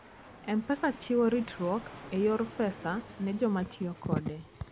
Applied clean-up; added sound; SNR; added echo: none; Fixed-wing aircraft, airplane; 17 dB; none.